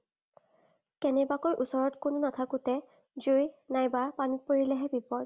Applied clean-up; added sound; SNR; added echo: none; none; none; none.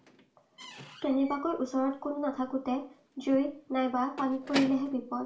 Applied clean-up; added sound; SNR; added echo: none; Squeak / Slam / Wood; 14 dB; reverberation time 0.3 s.